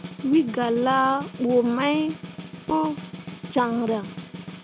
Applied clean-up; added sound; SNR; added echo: none; Snare drum; 13 dB; none.